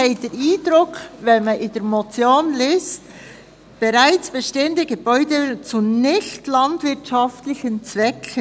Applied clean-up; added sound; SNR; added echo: none; none; none; none.